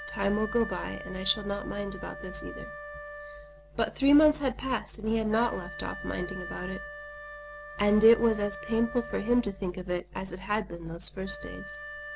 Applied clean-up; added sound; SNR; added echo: none; Wind instrument, woodwind instrument; 13 dB; none.